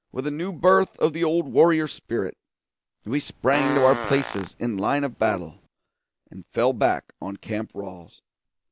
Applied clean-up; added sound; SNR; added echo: none; Fart; 9 dB; none.